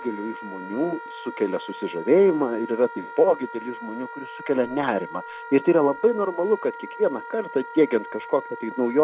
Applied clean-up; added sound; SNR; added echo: none; Wind instrument, woodwind instrument; 14 dB; none.